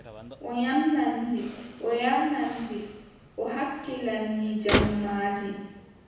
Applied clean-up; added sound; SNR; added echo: none; Motor vehicle (road); 6 dB; reverberation time 1.1 s.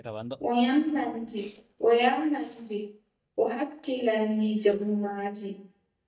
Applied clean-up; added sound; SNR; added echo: neural mask model DeepFilterNet 3.